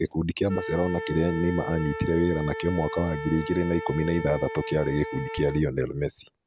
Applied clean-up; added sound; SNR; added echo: none; Wind instrument, woodwind instrument; 9 dB; none.